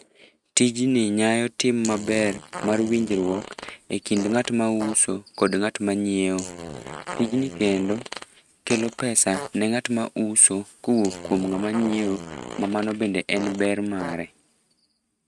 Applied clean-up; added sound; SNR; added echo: neural mask model RNNoise.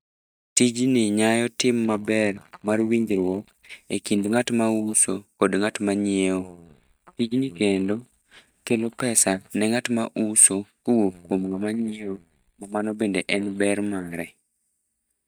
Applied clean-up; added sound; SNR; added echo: neural mask model DeepFilterNet 3.